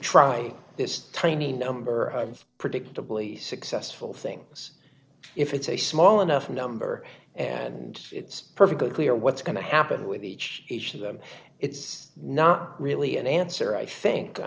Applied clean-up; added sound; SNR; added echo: neural separator model SepFormer DNS4.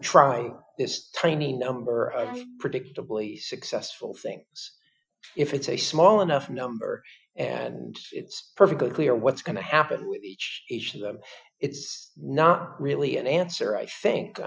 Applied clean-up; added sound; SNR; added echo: classical method Wiener filter.